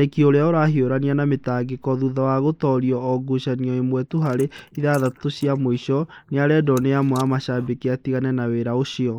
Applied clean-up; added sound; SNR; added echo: neural mask model Resemble Enhance denoiser.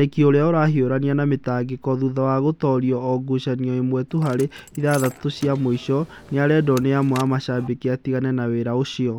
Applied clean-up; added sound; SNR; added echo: none; Car; 19 dB; none.